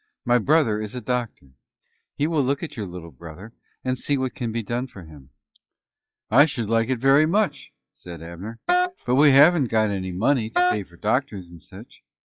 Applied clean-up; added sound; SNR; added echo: classical method log-MMSE.